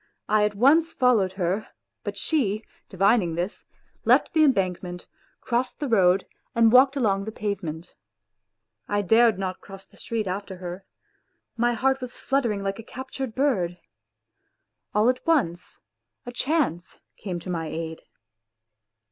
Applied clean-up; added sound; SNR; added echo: none; none; none; none.